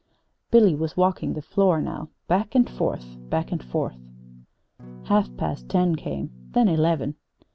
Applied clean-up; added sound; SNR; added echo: none; Electric guitar / Strum; 17 dB; none.